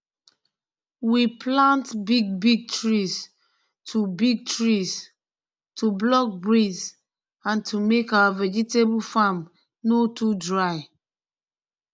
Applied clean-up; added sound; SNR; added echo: none; none; none; none.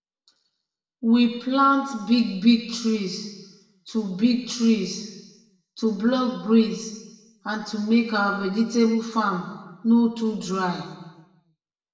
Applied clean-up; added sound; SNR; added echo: none; none; none; reverberation time 1.1 s.